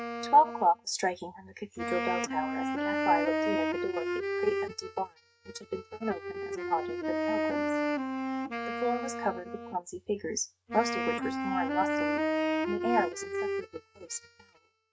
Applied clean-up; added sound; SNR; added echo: neural mask model RNNoise.